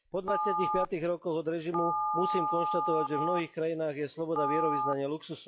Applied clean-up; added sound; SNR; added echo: classical method log-MMSE.